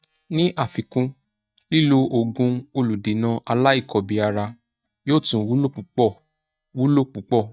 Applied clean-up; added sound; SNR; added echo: neural mask model DeepFilterNet 3.